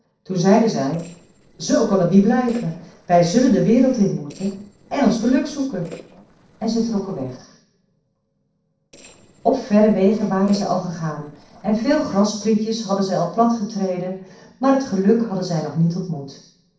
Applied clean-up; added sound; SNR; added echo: neural separator model SepFormer DNS4.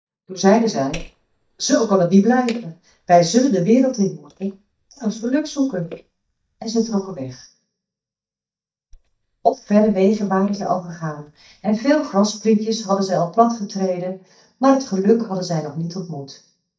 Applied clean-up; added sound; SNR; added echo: neural mask model DeepFilterNet 3.